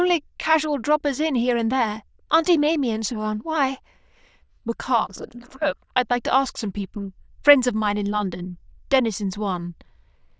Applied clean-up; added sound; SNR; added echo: neural diffusion model UNIVERSE++.